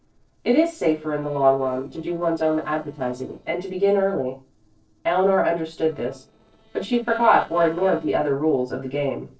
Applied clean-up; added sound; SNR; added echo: neural separator model SepFormer DNS4.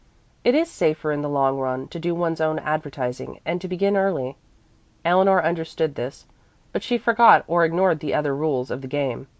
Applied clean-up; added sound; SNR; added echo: none; none; none; none.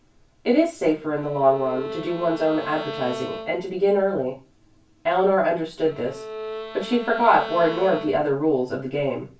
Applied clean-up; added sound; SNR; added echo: none; Bowed string instrument; 12 dB; reverberation time 0.3 s.